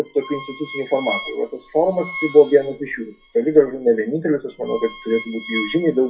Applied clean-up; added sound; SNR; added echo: classical method WPE with log-MMSE.